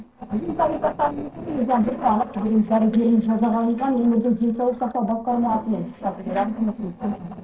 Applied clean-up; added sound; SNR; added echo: neural separator model SepFormer DNS4.